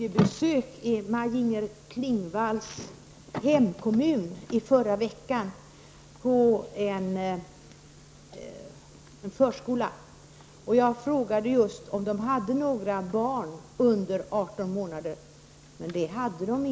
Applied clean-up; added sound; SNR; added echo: none; none; none; none.